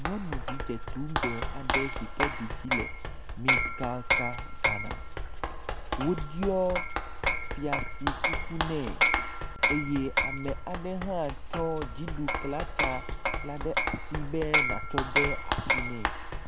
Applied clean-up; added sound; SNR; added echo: none; Hammer + Run; -5 dB; none.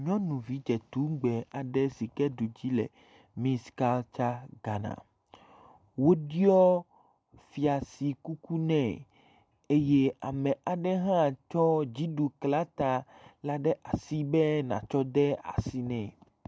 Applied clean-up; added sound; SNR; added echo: none; none; none; none.